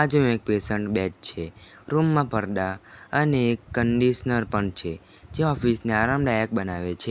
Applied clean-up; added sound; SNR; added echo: none; none; none; none.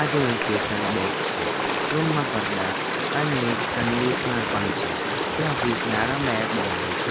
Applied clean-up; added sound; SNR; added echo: none; Stream; -2 dB; none.